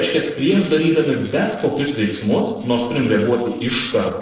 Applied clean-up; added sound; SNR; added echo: neural separator model SepFormer DNS4.